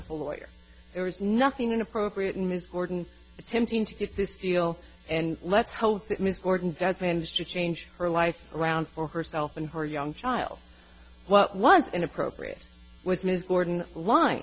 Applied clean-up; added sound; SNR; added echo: none; none; none; none.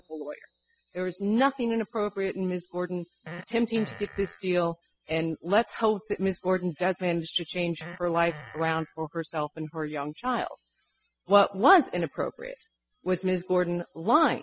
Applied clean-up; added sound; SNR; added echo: classical method spectral subtraction.